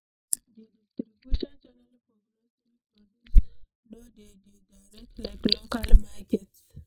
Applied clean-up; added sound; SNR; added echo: neural mask model DeepFilterNet 3.